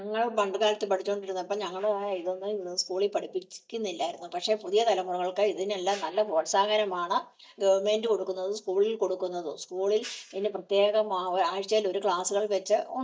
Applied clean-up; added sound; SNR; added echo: neural mask model DeepFilterNet 3.